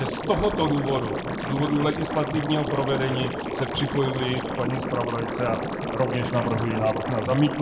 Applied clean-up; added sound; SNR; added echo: none; Liquid; 3 dB; reverberation time 0.9 s.